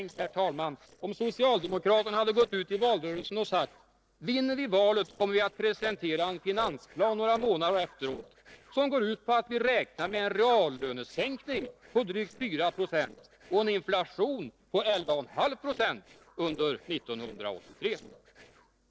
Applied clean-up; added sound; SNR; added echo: neural separator model SepFormer DNS4.